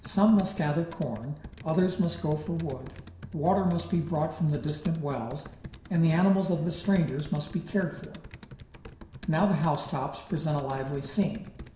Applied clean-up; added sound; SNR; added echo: none; Computer keyboard; 17 dB; reverberation time 0.7 s.